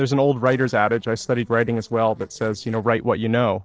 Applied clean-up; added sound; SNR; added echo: neural separator model SepFormer DNS4.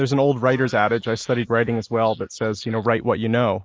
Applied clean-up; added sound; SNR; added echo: neural mask model Resemble Enhance denoiser.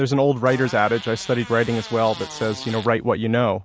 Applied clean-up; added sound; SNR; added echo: none; Fart; 17 dB; none.